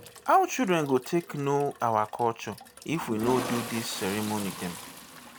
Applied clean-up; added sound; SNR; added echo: none; Toilet flush; 12 dB; none.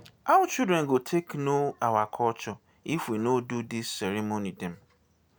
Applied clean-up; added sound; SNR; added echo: none; none; none; none.